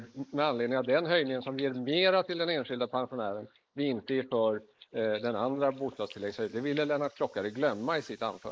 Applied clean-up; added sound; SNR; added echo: neural mask model Resemble Enhance denoiser.